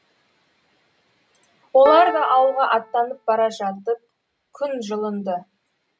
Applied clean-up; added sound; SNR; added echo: none; Piano; 9 dB; none.